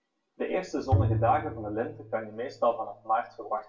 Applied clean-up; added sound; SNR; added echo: none; Bowed string instrument; 2 dB; reverberation time 0.3 s.